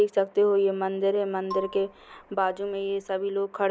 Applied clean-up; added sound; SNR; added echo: none; Marimba, xylophone; 17 dB; none.